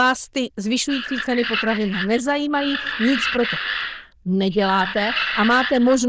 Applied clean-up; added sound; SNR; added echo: neural diffusion model UNIVERSE++.